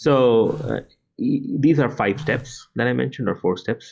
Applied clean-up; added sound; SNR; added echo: classical method log-MMSE.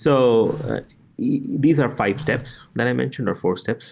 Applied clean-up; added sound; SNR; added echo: none; Telephone; 17 dB; none.